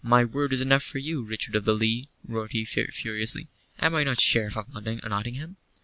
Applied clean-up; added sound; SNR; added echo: none; none; none; none.